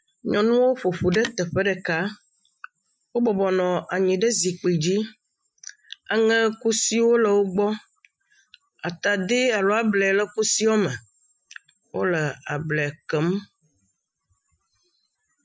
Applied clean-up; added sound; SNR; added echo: classical method Wiener filter.